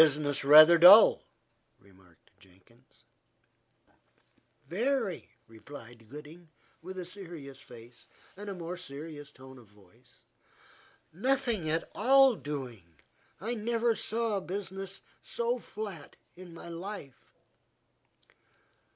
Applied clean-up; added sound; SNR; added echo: none; none; none; none.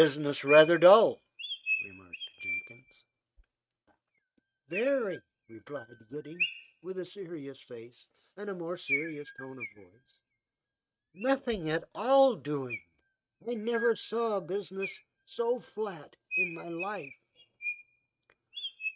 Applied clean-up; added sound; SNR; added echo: neural mask model RNNoise.